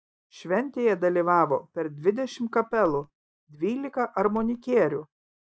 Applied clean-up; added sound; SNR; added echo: neural mask model DeepFilterNet 3.